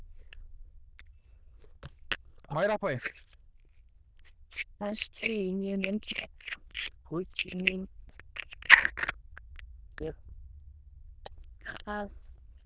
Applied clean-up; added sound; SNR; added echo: neural diffusion model UNIVERSE++.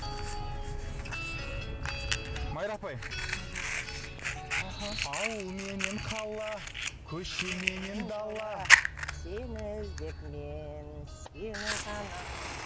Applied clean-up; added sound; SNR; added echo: none; Fire; -2 dB; none.